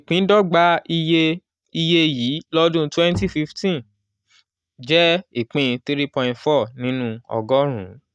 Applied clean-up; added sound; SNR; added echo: neural mask model DeepFilterNet 3.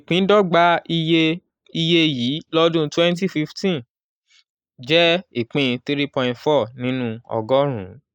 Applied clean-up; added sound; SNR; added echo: neural mask model Resemble Enhance denoiser.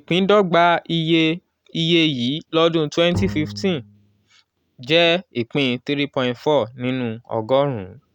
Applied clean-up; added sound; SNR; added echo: none; Bowed string instrument; 10 dB; none.